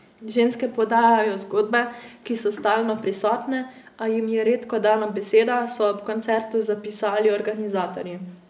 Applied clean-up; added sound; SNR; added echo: none; none; none; none.